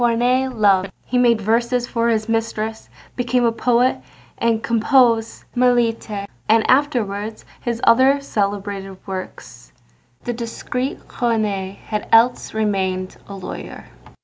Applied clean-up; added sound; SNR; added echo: none; none; none; none.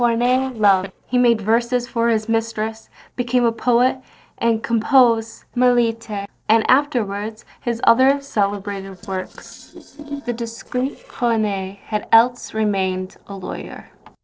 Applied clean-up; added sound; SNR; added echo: neural separator model SepFormer DNS4.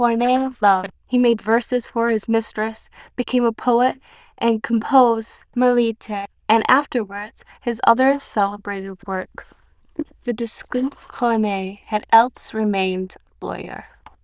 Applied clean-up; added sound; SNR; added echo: neural diffusion model UNIVERSE++.